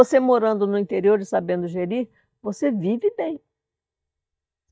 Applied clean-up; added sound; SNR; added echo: neural mask model DeepFilterNet 3.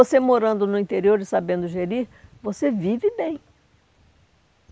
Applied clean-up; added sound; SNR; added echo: none; none; none; none.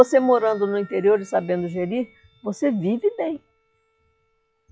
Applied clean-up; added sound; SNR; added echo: classical method log-MMSE.